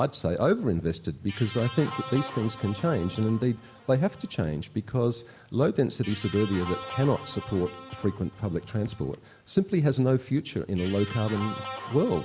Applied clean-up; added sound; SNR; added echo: none; Guitar; 15 dB; none.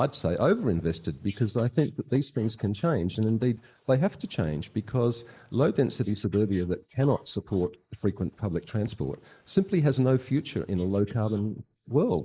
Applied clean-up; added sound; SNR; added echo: neural mask model Resemble Enhance denoiser.